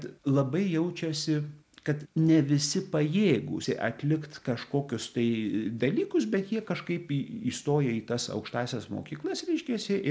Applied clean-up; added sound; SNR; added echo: none; none; none; none.